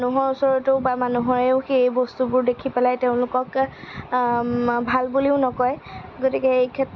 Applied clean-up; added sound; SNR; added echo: none; none; none; none.